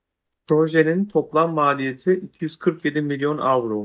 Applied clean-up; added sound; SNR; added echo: neural mask model DeepFilterNet 3.